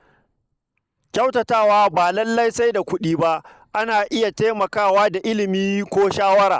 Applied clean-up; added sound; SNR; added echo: neural mask model Resemble Enhance denoiser.